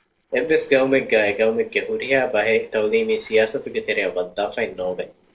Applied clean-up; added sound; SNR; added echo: neural separator model SepFormer DNS4.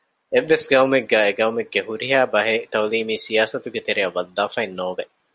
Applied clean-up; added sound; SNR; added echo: none; none; none; none.